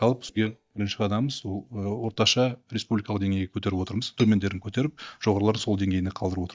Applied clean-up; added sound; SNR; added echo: neural mask model DeepFilterNet 3.